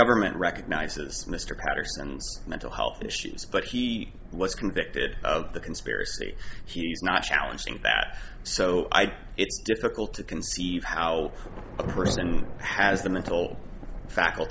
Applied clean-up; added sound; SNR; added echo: none; Thunder / Rain; 14 dB; none.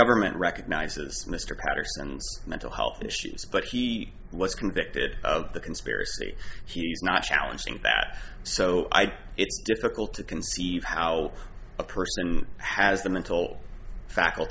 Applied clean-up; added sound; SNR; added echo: none; none; none; none.